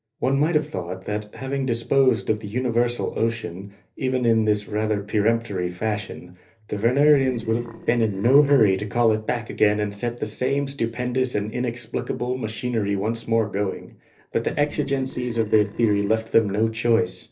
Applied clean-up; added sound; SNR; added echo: neural separator model SepFormer DNS4.